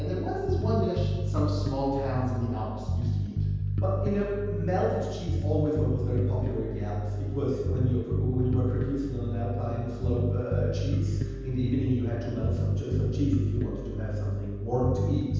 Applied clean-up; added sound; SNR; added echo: none; Bass guitar; -2 dB; reverberation time 1.2 s.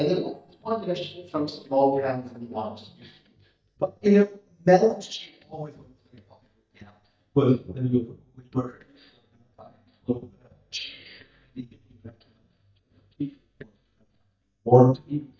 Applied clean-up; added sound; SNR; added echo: neural mask model DeepFilterNet 3.